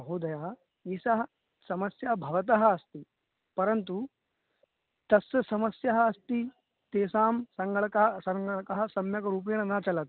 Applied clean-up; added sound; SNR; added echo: none; none; none; none.